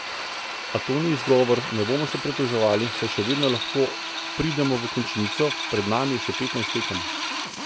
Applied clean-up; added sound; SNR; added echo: none; Drill; 5 dB; none.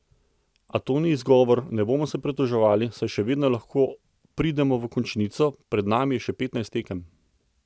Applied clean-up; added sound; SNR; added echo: none; none; none; none.